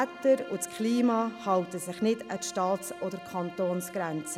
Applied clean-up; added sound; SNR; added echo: none; Bowed string instrument; 16 dB; none.